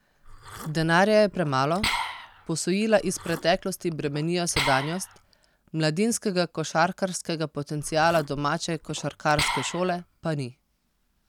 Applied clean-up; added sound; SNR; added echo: none; Liquid; 9 dB; none.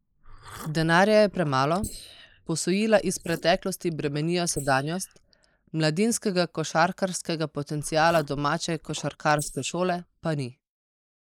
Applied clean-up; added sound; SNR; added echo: neural mask model Resemble Enhance denoiser.